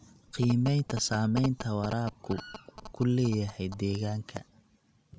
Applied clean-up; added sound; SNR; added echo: none; Telephone; 13 dB; none.